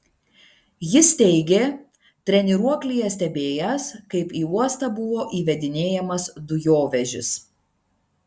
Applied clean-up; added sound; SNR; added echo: none; none; none; none.